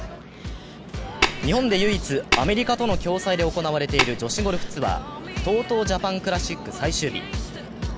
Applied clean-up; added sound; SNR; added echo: none; Tap; 1 dB; none.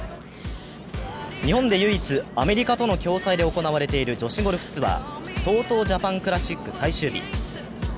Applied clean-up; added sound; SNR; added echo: none; none; none; none.